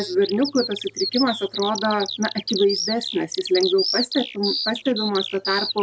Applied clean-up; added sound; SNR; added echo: none; Bird vocalization, bird call, bird song; 6 dB; none.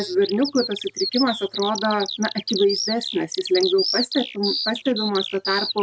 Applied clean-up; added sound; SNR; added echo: neural mask model RNNoise.